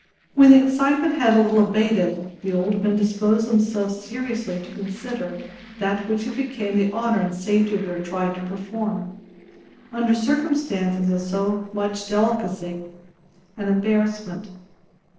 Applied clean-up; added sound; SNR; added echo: neural separator model SepFormer DNS4.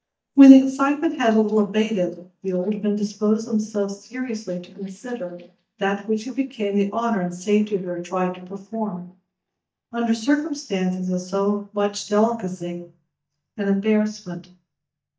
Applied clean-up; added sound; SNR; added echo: neural mask model DeepFilterNet 3.